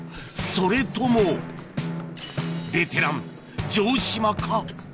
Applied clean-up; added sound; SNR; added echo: none; none; none; none.